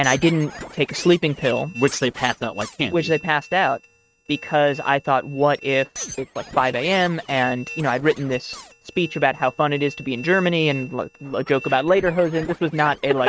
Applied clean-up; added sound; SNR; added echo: neural mask model RNNoise.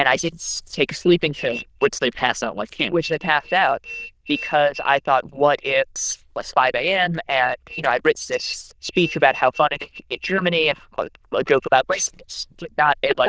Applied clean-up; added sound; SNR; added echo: neural diffusion model UNIVERSE++.